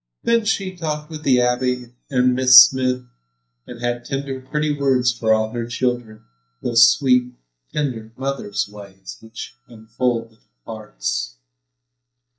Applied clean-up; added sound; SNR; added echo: neural mask model DeepFilterNet 3.